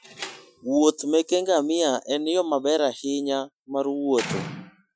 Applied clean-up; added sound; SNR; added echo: classical method Wiener filter.